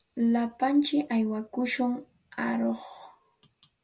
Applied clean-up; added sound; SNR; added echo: none; none; none; none.